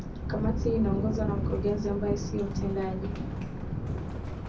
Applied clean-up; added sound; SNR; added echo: none; Thunder; 0 dB; reverberation time 0.3 s.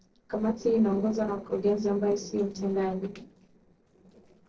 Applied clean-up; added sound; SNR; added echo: neural separator model SepFormer DNS4.